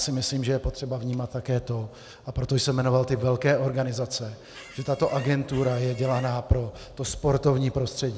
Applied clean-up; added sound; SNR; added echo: none; Squeak; 19 dB; none.